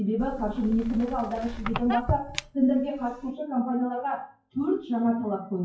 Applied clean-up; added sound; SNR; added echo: classical method WPE with log-MMSE.